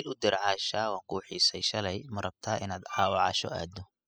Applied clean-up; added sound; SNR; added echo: classical method spectral subtraction.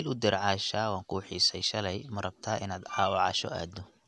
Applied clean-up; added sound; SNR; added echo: none; Wind instrument, woodwind instrument; 12 dB; none.